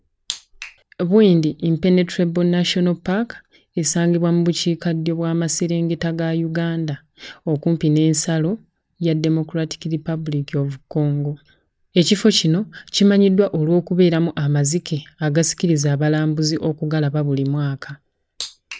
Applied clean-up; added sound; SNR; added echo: none; none; none; none.